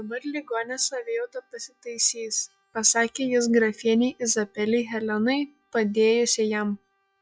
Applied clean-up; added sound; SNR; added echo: classical method log-MMSE.